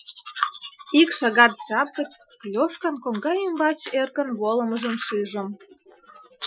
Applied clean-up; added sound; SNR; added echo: classical method Wiener filter.